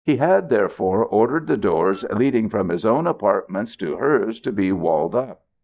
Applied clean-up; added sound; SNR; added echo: neural mask model DeepFilterNet 3.